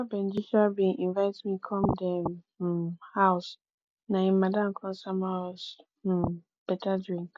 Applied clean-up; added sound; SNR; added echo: none; none; none; none.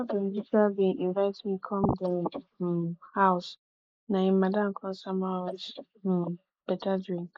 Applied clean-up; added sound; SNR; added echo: neural mask model Resemble Enhance denoiser.